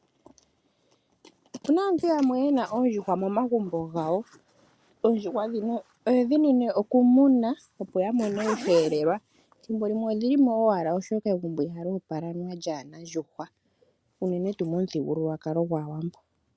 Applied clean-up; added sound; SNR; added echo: none; none; none; none.